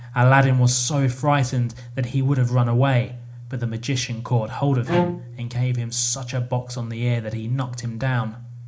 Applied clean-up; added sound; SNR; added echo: none; Bowed string instrument; 4 dB; reverberation time 0.4 s.